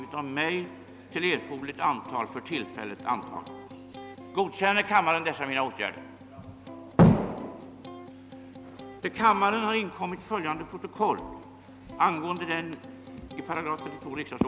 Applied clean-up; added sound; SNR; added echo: none; Electric guitar; 16 dB; none.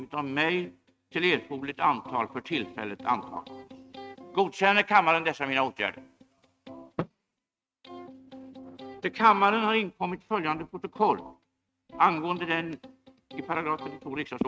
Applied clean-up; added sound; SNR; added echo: neural mask model RNNoise.